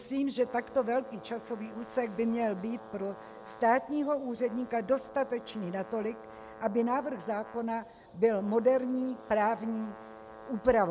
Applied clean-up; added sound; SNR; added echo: none; Brass instrument; 18 dB; none.